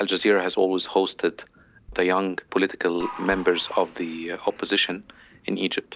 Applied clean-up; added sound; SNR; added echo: none; Bass drum + Applause / Crowd; 20 dB; none.